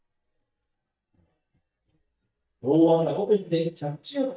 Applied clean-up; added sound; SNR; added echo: neural mask model DeepFilterNet 3.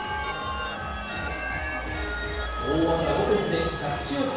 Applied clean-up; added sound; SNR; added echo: none; Telephone; 8 dB; reverberation time 1.2 s.